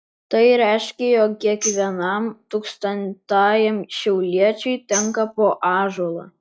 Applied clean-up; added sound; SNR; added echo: classical method log-MMSE.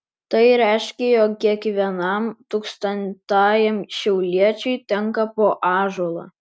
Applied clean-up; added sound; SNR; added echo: none; none; none; none.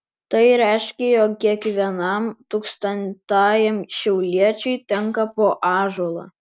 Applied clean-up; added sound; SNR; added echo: none; Tambourine; 12 dB; none.